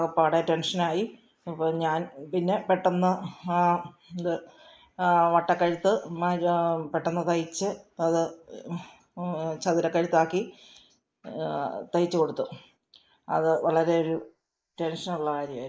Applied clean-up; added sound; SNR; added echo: neural mask model Resemble Enhance denoiser.